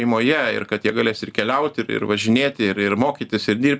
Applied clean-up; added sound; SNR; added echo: none; none; none; none.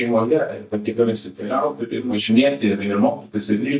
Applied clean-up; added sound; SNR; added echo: neural mask model DeepFilterNet 3.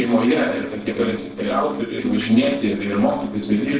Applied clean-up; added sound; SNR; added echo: neural separator model SepFormer DNS4.